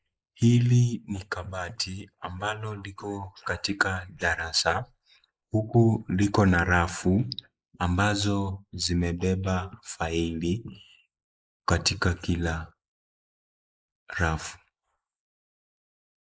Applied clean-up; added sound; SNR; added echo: neural mask model Resemble Enhance denoiser.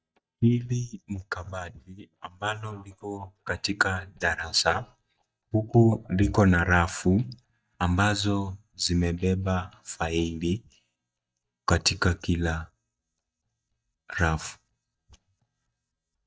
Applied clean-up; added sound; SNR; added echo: neural mask model DeepFilterNet 3.